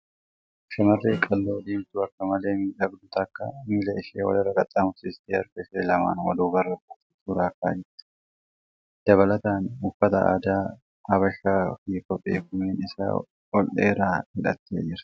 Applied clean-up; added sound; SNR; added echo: neural mask model RNNoise.